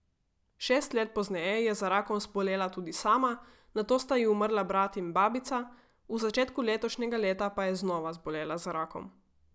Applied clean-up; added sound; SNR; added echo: none; none; none; none.